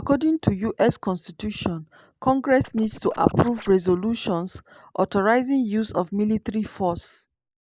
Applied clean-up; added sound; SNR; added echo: neural mask model Resemble Enhance denoiser.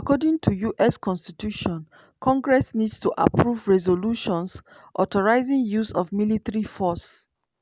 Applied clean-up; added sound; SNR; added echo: none; none; none; none.